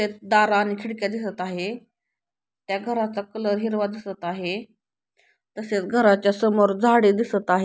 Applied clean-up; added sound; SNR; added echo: none; none; none; none.